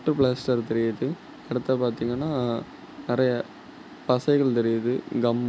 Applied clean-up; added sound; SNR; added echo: none; none; none; none.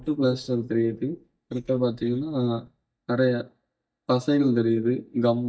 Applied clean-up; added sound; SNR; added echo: neural mask model DeepFilterNet 3.